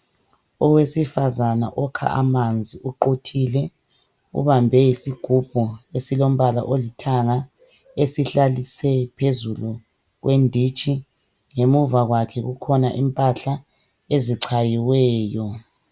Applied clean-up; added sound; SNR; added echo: none; none; none; none.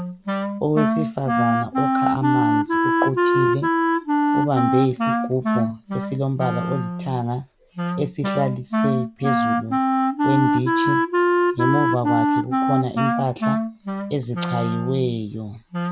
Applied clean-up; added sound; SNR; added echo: none; Wind instrument, woodwind instrument; -4 dB; none.